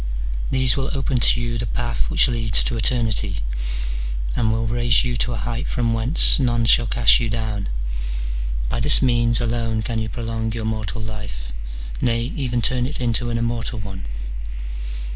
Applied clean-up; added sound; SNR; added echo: none; none; none; none.